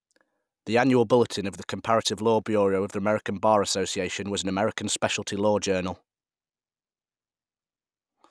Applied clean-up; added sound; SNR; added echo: none; none; none; none.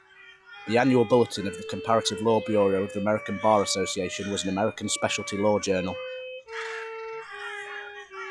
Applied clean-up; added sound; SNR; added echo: classical method log-MMSE.